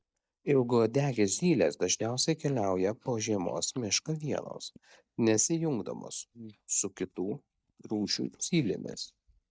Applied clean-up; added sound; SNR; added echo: neural mask model DeepFilterNet 3.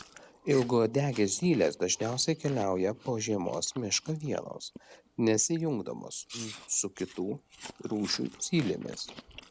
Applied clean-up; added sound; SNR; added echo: none; Chewing, mastication; 20 dB; none.